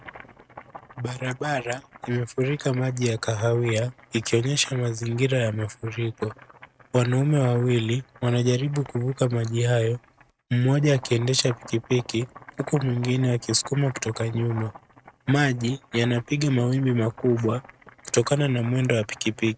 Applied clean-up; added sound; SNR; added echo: neural mask model RNNoise.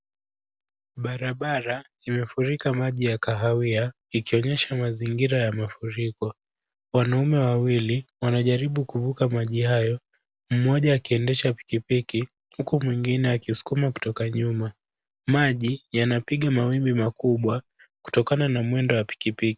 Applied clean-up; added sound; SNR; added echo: none; none; none; none.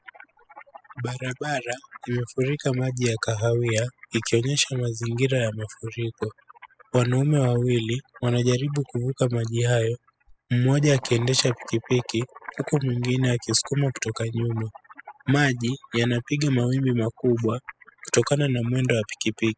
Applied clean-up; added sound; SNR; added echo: classical method spectral subtraction.